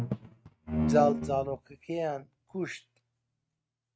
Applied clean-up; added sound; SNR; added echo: neural mask model RNNoise.